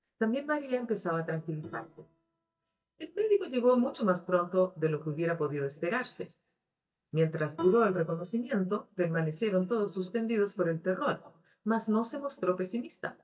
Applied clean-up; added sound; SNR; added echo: neural mask model DeepFilterNet 3.